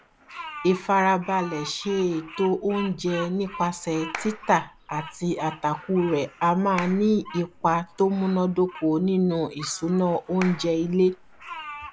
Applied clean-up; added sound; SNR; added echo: none; Clapping + Bird vocalization, bird call, bird song; 16 dB; none.